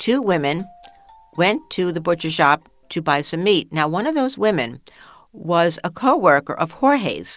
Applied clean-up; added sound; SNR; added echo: none; none; none; none.